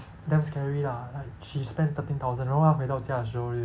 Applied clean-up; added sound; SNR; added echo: none; none; none; none.